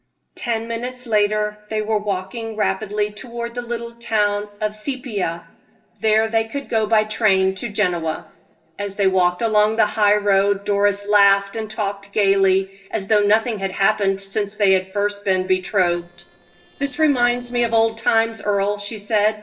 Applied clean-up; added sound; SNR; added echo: neural separator model SepFormer DNS4.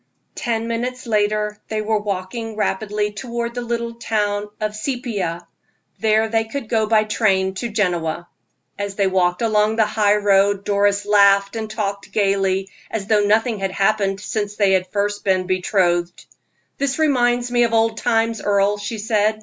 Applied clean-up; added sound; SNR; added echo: none; none; none; none.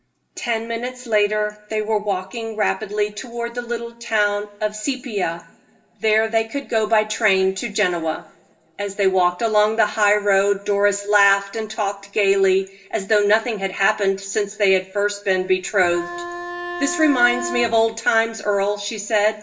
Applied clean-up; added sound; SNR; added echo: none; Bowed string instrument; 9 dB; reverberation time 0.9 s.